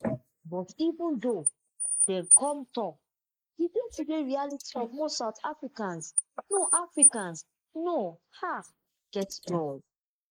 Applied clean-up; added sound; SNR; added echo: neural mask model Resemble Enhance denoiser.